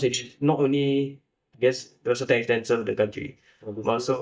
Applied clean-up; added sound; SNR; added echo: neural mask model DeepFilterNet 3.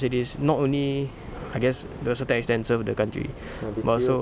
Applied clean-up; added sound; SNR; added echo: none; none; none; none.